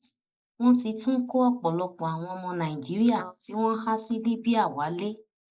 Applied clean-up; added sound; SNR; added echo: neural mask model Resemble Enhance denoiser.